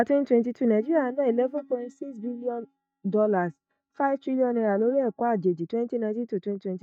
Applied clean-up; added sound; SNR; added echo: neural mask model DeepFilterNet 3.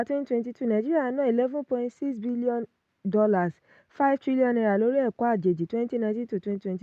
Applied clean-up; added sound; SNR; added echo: none; none; none; none.